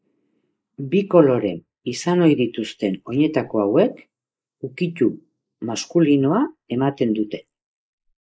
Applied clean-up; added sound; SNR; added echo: neural mask model Resemble Enhance denoiser.